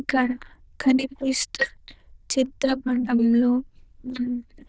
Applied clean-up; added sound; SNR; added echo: neural diffusion model UNIVERSE++.